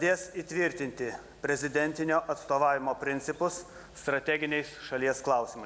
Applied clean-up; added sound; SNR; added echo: none; none; none; none.